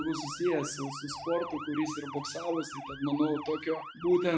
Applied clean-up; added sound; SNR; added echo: none; Motor vehicle (road) / Siren; 11 dB; none.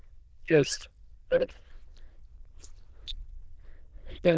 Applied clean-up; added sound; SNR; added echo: neural diffusion model UNIVERSE++.